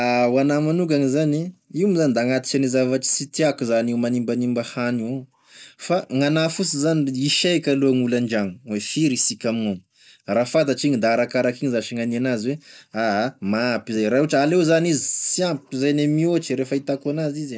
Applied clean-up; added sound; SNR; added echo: none; none; none; none.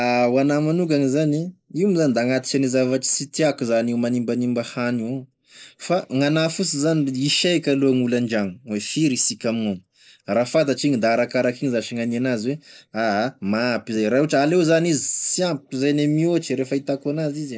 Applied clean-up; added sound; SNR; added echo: neural mask model Resemble Enhance denoiser.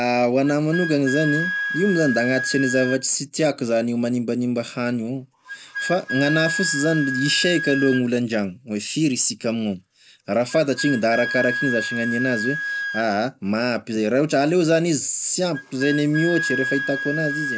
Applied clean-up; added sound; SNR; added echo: none; Wind instrument, woodwind instrument; 7 dB; none.